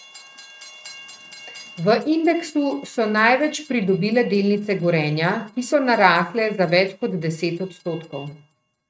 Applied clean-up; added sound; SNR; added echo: neural mask model RNNoise.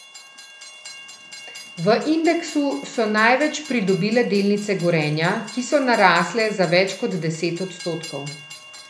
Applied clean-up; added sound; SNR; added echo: none; Train; 17 dB; none.